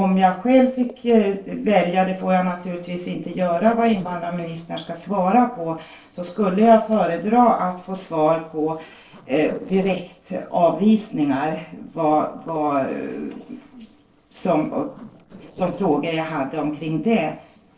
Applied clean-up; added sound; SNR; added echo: neural separator model SepFormer DNS4.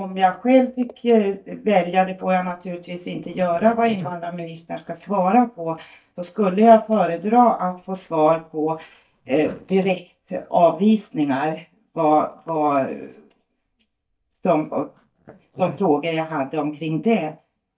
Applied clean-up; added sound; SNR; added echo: neural mask model DeepFilterNet 3.